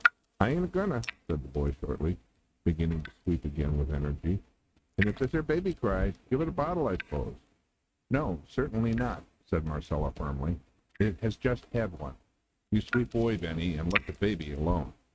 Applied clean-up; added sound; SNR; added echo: neural mask model RNNoise.